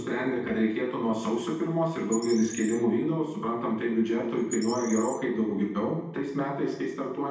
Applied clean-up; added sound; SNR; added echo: none; Bird; 16 dB; reverberation time 0.9 s.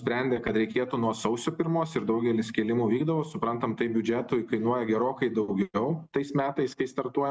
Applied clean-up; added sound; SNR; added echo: none; none; none; none.